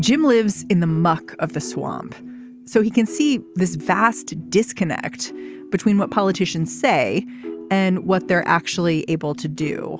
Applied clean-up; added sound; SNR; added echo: none; none; none; none.